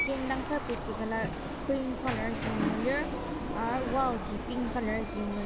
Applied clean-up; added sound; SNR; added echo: none; Alarm; 1 dB; none.